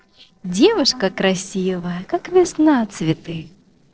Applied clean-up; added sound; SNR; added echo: neural separator model SepFormer DNS4.